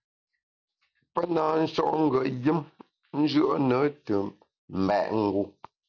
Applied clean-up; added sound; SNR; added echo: none; none; none; none.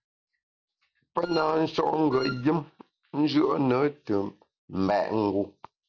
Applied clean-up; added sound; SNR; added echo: none; Wind instrument, woodwind instrument; 13 dB; none.